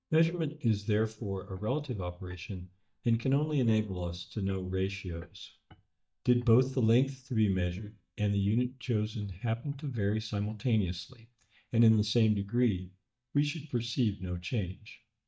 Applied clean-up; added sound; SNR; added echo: neural mask model DeepFilterNet 3.